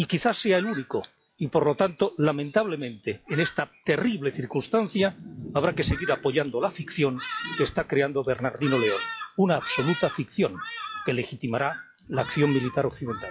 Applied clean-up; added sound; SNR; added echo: classical method log-MMSE.